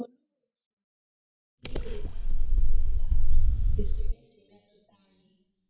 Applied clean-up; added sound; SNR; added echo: neural mask model DeepFilterNet 3.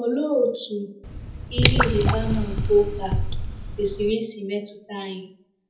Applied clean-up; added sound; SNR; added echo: none; Drip / Water; -2 dB; reverberation time 0.7 s.